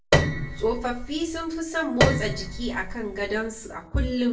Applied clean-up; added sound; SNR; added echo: none; Piano; -1 dB; reverberation time 0.3 s.